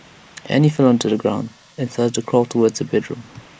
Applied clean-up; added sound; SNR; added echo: neural mask model Resemble Enhance denoiser.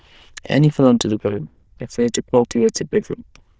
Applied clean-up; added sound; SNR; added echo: neural diffusion model UNIVERSE++.